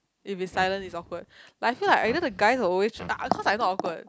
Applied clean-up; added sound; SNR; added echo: none; Fart; 19 dB; none.